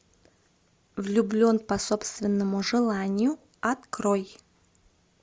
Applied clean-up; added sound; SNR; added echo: none; none; none; none.